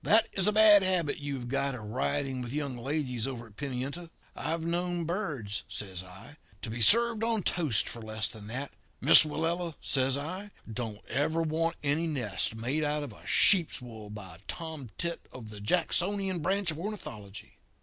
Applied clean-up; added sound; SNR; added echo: none; none; none; none.